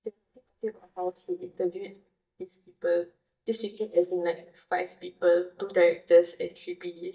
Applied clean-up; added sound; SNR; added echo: neural mask model DeepFilterNet 3.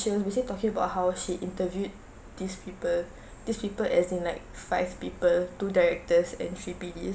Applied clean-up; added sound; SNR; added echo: none; none; none; none.